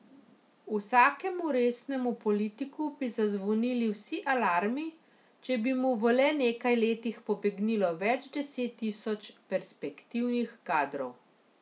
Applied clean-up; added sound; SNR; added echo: none; none; none; none.